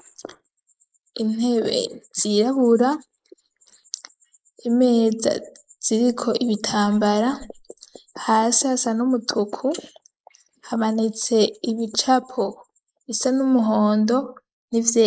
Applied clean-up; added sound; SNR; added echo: neural mask model Resemble Enhance denoiser.